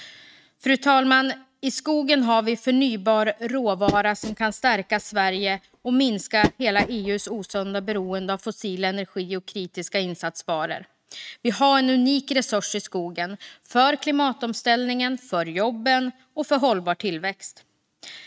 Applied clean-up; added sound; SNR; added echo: neural mask model RNNoise.